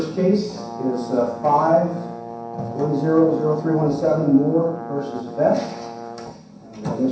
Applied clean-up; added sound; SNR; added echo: none; Brass instrument; 13 dB; reverberation time 0.7 s.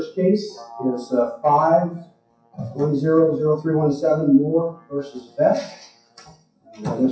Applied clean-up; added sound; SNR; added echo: classical method WPE with log-MMSE.